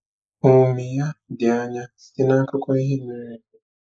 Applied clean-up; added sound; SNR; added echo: neural mask model Resemble Enhance denoiser.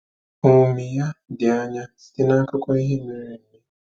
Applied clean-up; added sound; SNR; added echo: none; none; none; none.